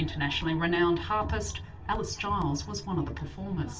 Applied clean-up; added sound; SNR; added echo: none; Hands; 16 dB; reverberation time 0.2 s.